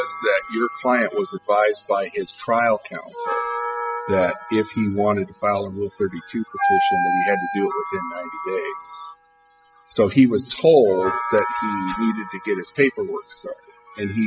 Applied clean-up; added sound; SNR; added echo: classical method spectral subtraction.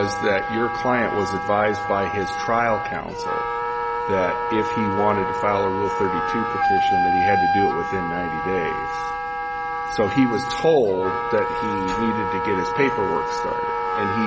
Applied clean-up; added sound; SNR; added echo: none; Wind instrument, woodwind instrument; 0 dB; none.